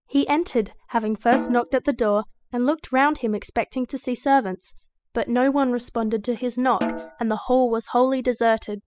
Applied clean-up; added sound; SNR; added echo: classical method spectral subtraction.